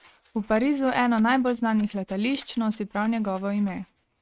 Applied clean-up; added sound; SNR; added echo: neural mask model RNNoise.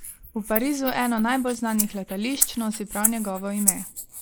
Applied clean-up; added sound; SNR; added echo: neural mask model Resemble Enhance denoiser.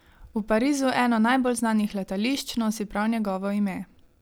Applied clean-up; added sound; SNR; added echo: none; none; none; none.